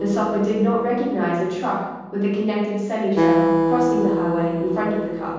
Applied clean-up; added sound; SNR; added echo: none; Acoustic guitar; 2 dB; reverberation time 1.3 s.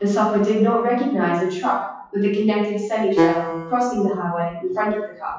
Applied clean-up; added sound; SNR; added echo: classical method WPE with log-MMSE.